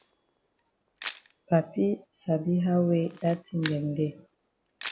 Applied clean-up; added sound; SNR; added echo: none; Camera; 15 dB; none.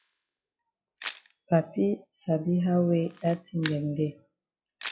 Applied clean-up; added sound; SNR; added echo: classical method log-MMSE.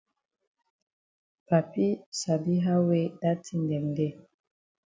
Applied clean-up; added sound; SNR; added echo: none; none; none; none.